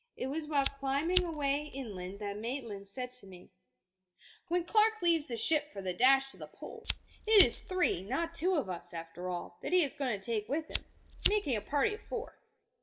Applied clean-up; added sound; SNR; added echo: none; Fire; 3 dB; reverberation time 0.3 s.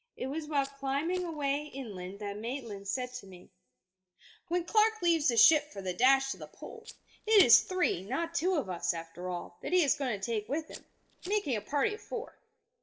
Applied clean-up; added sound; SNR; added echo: neural separator model SepFormer DNS4.